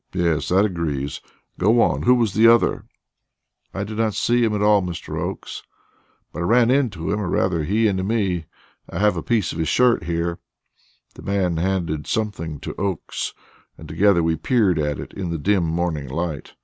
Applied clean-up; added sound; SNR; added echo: none; none; none; none.